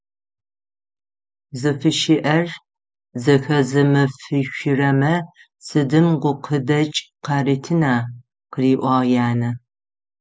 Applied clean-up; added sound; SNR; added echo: none; none; none; none.